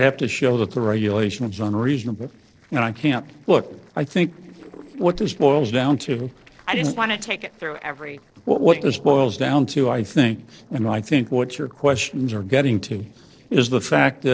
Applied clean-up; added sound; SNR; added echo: neural separator model SepFormer DNS4.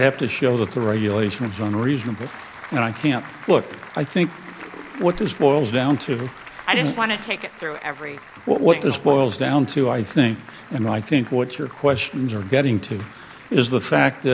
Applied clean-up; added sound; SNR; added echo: none; Applause; 19 dB; none.